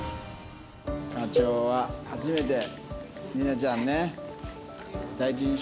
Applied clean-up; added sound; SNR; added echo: none; Cowbell; 3 dB; none.